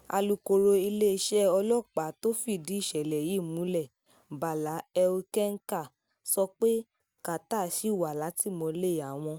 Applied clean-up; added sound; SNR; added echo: none; none; none; none.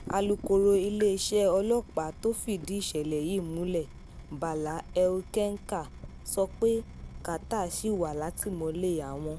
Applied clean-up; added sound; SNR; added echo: none; Drip / Water tap, faucet; 14 dB; none.